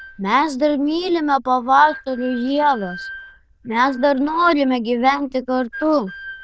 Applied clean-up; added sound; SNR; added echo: neural diffusion model UNIVERSE++.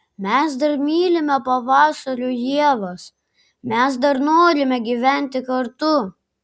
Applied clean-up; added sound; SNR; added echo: none; none; none; none.